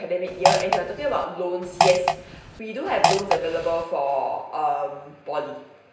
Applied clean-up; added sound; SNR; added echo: none; Fart; -1 dB; reverberation time 0.9 s.